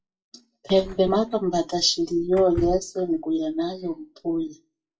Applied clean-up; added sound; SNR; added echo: classical method WPE with log-MMSE.